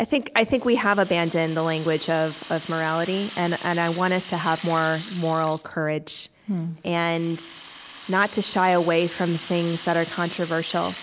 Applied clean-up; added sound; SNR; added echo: none; Rattle (instrument); 17 dB; none.